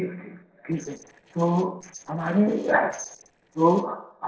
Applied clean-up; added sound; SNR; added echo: neural separator model SepFormer DNS4.